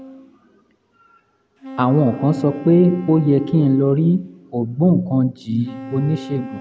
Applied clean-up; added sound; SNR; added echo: none; Wind instrument, woodwind instrument; 17 dB; none.